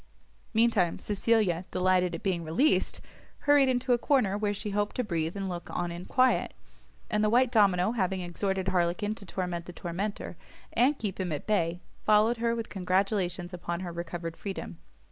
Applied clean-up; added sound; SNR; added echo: none; none; none; none.